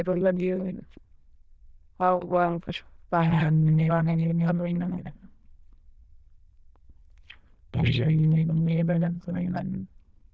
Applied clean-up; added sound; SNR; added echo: neural diffusion model UNIVERSE++.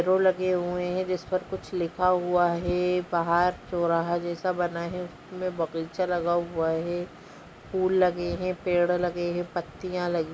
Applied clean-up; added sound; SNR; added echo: none; none; none; none.